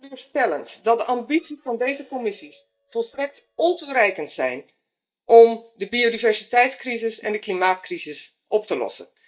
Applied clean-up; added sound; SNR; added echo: neural mask model DeepFilterNet 3.